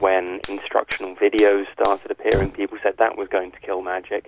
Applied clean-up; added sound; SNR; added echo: none; Fire; 13 dB; none.